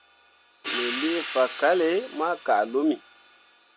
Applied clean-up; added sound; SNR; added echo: none; Hi-hat; 11 dB; none.